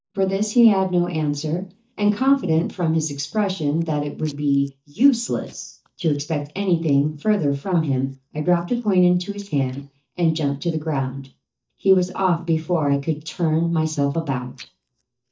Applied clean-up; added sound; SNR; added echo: neural mask model DeepFilterNet 3.